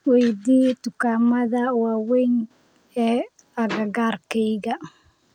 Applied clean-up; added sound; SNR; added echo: none; none; none; none.